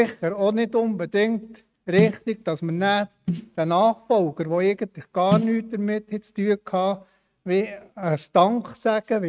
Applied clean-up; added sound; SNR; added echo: neural mask model RNNoise.